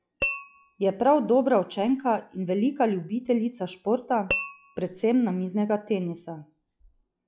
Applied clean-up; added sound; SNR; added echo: classical method log-MMSE.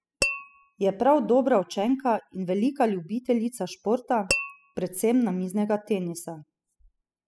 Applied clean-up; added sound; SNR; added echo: classical method spectral subtraction.